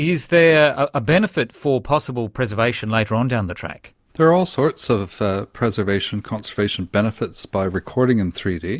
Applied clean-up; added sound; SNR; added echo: none; none; none; none.